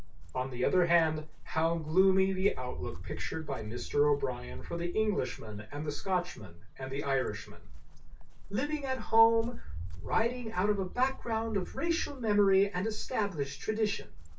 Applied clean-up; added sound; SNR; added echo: none; Walk, footsteps; 3 dB; reverberation time 0.2 s.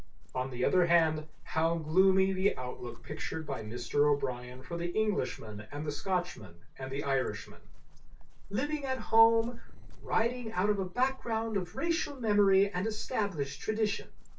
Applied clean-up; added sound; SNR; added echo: neural separator model SepFormer DNS4.